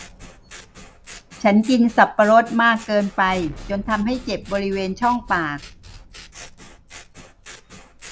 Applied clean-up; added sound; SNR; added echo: none; Explosion + Scissors; 19 dB; none.